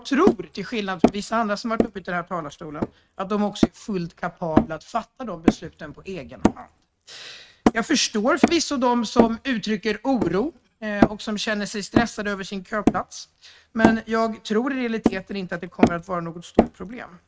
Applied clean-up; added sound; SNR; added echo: neural mask model RNNoise.